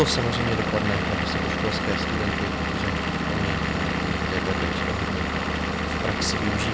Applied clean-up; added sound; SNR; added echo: none; Engine / Vehicle; -4 dB; none.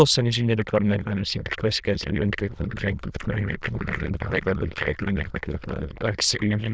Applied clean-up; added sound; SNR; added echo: neural diffusion model UNIVERSE++.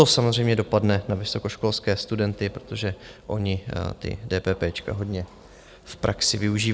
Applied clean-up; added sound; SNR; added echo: none; none; none; none.